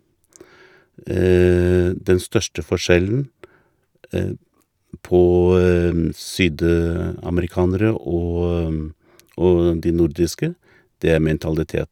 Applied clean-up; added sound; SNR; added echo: none; none; none; none.